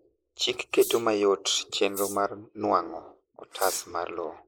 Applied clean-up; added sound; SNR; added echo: neural mask model Resemble Enhance denoiser.